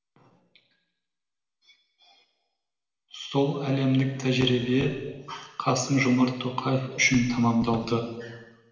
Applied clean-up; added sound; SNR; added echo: none; none; none; reverberation time 1.3 s.